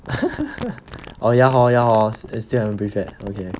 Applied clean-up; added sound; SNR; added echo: none; Crumpling, crinkling; 17 dB; none.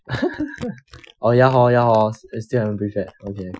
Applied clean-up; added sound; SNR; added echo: classical method Wiener filter.